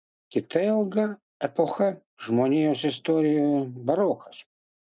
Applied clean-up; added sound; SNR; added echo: none; none; none; none.